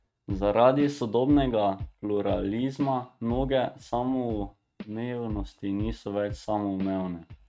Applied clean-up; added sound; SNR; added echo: neural mask model RNNoise.